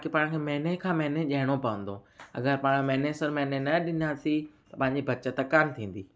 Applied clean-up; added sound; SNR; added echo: none; none; none; none.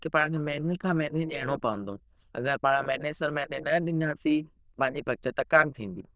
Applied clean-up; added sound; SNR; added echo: neural diffusion model UNIVERSE++.